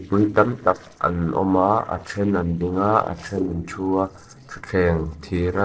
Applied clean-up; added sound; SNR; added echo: neural separator model SepFormer DNS4.